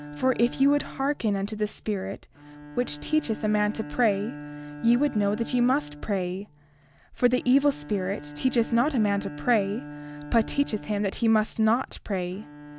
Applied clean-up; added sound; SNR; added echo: none; Bowed string instrument; 14 dB; none.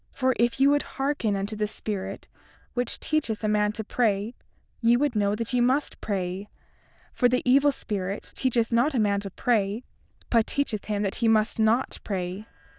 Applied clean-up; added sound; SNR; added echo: neural diffusion model UNIVERSE++.